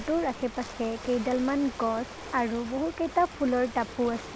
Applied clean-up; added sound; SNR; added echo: none; Ocean; 13 dB; none.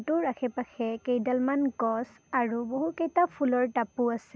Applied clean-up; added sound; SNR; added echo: none; none; none; none.